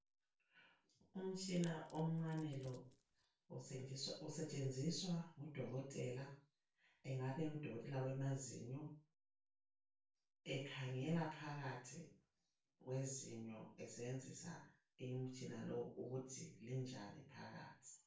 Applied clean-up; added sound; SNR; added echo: neural separator model SepFormer DNS4.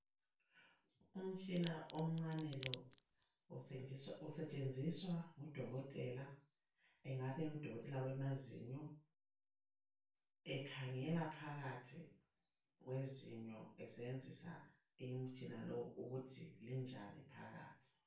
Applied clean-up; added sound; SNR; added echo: none; Crack; 1 dB; reverberation time 0.3 s.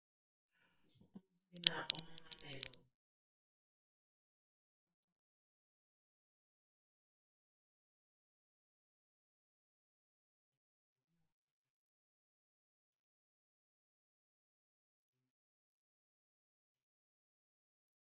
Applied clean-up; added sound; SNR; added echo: neural mask model DeepFilterNet 3.